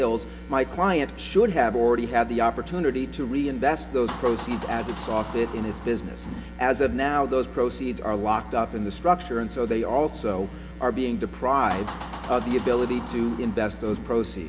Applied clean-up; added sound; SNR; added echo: none; Door; 16 dB; reverberation time 0.3 s.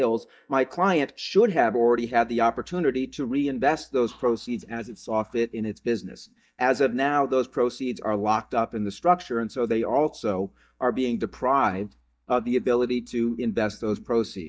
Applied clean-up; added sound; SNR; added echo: neural mask model DeepFilterNet 3.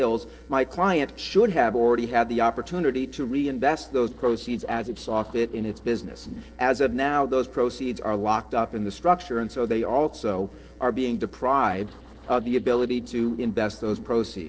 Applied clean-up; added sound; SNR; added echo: neural separator model SepFormer DNS4.